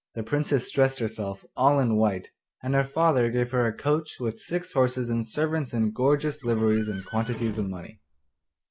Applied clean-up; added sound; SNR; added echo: none; Livestock, farm animals, working animals; 18 dB; none.